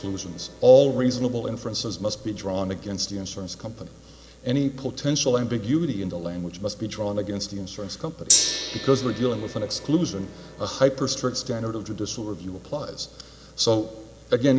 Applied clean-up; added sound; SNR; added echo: none; Gong; 10 dB; none.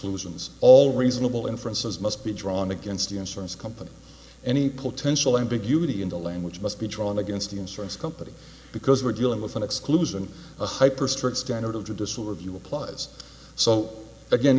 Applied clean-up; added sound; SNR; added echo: none; none; none; none.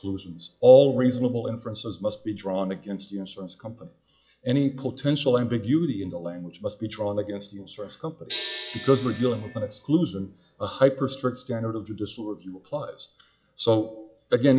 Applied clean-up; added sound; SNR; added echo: classical method log-MMSE.